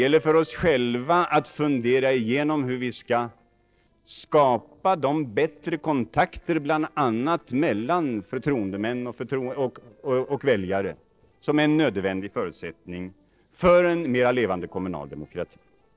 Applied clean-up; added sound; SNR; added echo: neural separator model SepFormer DNS4.